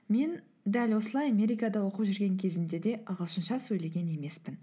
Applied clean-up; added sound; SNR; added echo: none; none; none; none.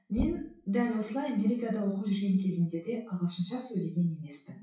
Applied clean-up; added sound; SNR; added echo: classical method WPE with log-MMSE.